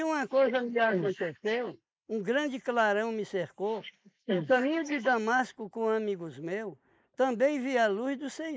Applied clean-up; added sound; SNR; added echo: neural mask model Resemble Enhance denoiser.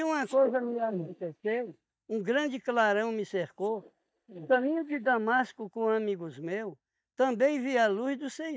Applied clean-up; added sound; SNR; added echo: neural mask model DeepFilterNet 3.